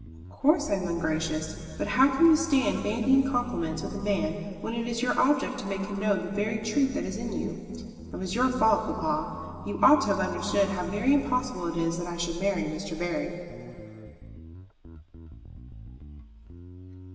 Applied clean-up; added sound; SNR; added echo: none; Bass guitar; 16 dB; reverberation time 2.7 s.